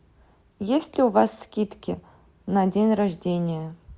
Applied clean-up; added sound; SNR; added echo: none; none; none; none.